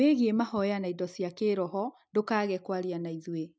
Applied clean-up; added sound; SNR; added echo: none; none; none; none.